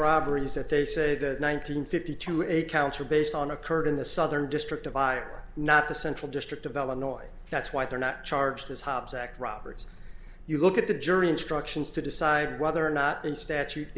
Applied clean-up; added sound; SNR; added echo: none; none; none; none.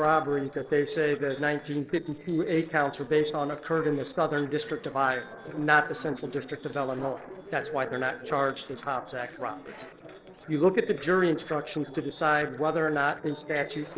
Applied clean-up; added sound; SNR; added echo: neural separator model SepFormer DNS4.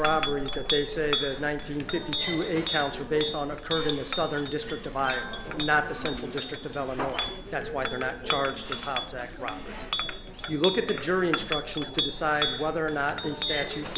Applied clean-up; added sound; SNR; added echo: none; Chink, clink; 4 dB; none.